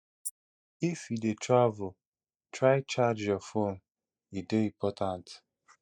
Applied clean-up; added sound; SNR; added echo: neural mask model DeepFilterNet 3.